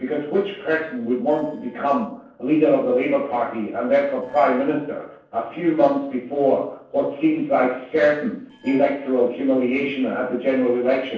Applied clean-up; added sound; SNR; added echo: neural separator model SepFormer DNS4.